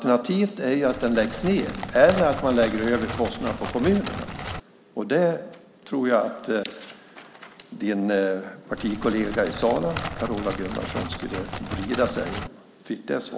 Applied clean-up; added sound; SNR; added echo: none; Crackle; 9 dB; none.